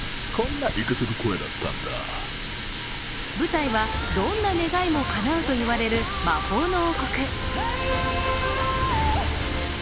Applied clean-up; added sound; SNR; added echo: none; Water tap, faucet; 3 dB; none.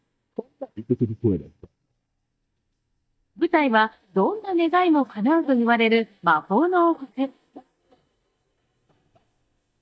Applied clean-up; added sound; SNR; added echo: neural mask model DeepFilterNet 3.